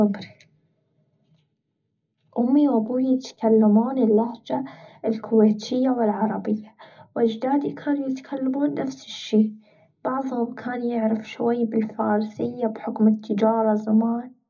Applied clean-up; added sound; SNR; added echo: none; none; none; reverberation time 0.4 s.